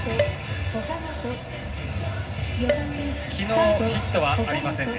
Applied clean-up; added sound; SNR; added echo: none; Dishes, pots, and pans; 9 dB; reverberation time 0.4 s.